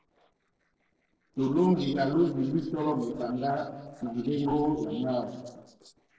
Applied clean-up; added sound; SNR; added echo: neural separator model SepFormer DNS4.